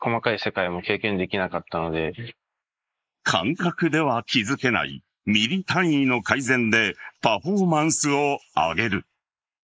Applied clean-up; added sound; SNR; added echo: neural mask model Resemble Enhance denoiser.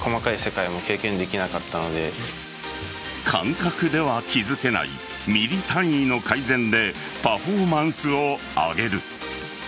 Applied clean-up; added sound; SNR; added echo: none; none; none; none.